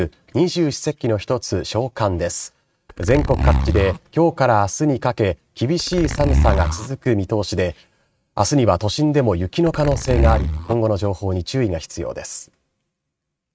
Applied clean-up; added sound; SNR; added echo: neural mask model RNNoise.